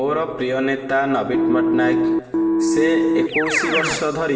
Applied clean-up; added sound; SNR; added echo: none; Keyboard (musical); -1 dB; reverberation time 1.7 s.